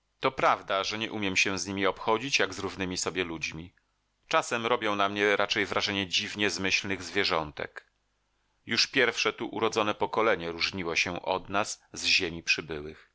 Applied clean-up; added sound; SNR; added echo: none; none; none; none.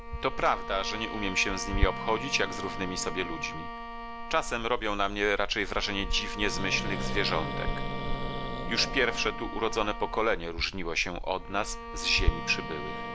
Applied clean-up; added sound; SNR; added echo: none; Bowed string instrument + Growling; 2 dB; none.